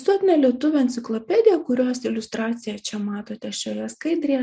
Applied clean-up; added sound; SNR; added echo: none; none; none; none.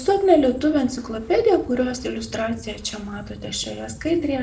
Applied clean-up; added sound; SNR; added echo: none; Wind; 18 dB; reverberation time 0.4 s.